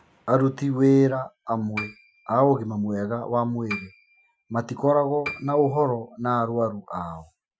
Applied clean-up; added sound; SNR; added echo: classical method Wiener filter.